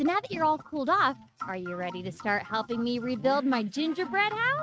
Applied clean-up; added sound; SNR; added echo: neural mask model RNNoise.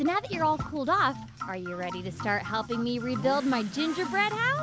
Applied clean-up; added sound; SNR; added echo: none; Motorcycle / Accelerating, revving, vroom; 13 dB; none.